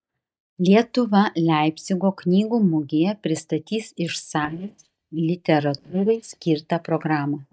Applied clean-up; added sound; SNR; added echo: neural mask model DeepFilterNet 3.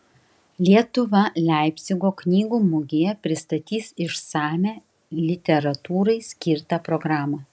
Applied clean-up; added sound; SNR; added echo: none; none; none; none.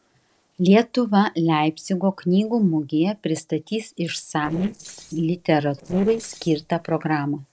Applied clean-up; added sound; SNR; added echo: neural separator model SepFormer DNS4.